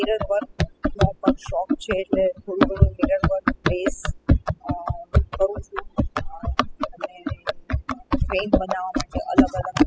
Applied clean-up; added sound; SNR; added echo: classical method spectral subtraction.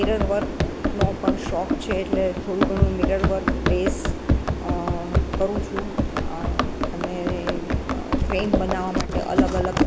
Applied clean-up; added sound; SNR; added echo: none; Run; -2 dB; none.